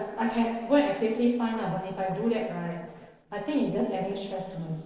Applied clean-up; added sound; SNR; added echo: neural separator model SepFormer DNS4.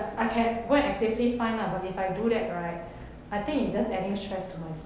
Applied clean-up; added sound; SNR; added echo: none; none; none; none.